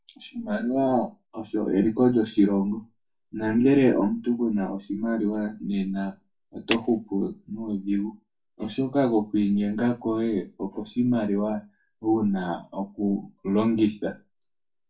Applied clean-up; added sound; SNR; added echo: none; Clapping; 10 dB; reverberation time 0.2 s.